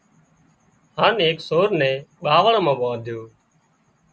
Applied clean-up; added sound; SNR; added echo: none; none; none; none.